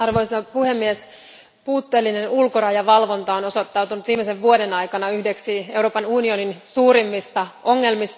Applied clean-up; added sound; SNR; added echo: none; none; none; none.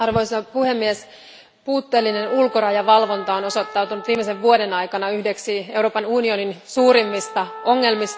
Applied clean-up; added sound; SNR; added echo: none; Trumpet; 17 dB; none.